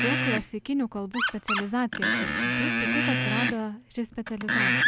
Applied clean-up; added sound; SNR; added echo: none; Screech; -4 dB; none.